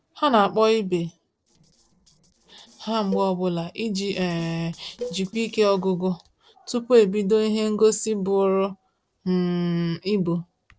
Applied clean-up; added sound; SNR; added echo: neural separator model SepFormer DNS4.